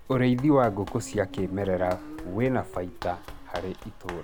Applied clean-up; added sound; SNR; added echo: none; Run + Motorcycle; 13 dB; none.